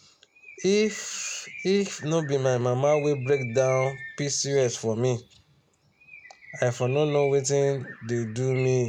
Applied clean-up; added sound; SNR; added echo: none; Bird; 18 dB; none.